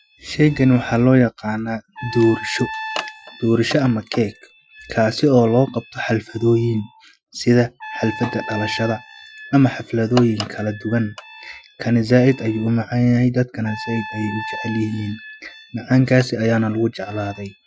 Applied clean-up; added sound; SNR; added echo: classical method Wiener filter.